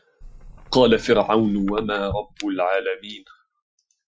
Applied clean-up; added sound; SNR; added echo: classical method Wiener filter.